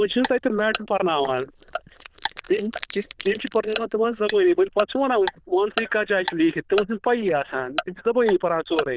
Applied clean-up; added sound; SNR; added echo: neural diffusion model UNIVERSE++.